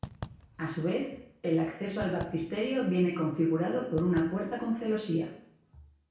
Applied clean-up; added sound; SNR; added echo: none; Fireworks; 17 dB; reverberation time 0.5 s.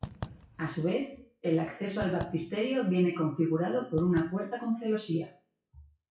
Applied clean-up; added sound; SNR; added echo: classical method WPE with log-MMSE.